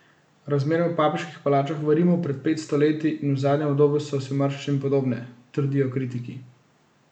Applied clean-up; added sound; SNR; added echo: none; none; none; none.